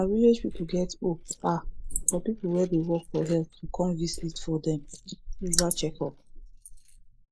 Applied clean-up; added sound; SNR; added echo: neural mask model Resemble Enhance denoiser.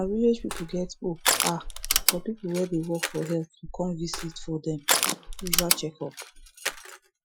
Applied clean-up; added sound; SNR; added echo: classical method Wiener filter.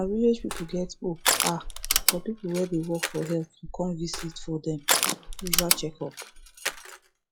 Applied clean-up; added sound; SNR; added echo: classical method log-MMSE.